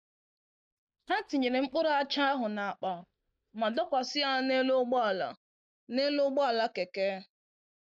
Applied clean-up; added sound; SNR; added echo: neural mask model DeepFilterNet 3.